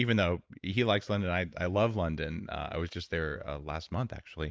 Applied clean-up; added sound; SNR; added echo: neural mask model Resemble Enhance denoiser.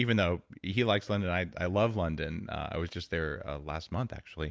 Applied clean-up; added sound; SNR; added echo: none; none; none; none.